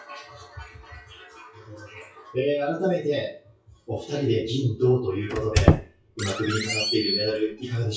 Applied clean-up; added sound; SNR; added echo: classical method WPE with log-MMSE.